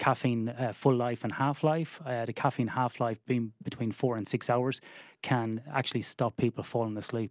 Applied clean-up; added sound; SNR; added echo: none; none; none; none.